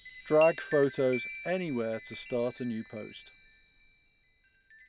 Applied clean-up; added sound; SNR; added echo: none; Chime; 11 dB; none.